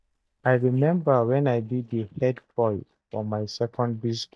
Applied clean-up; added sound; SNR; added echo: neural mask model DeepFilterNet 3.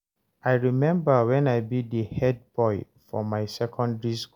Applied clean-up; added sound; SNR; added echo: none; none; none; none.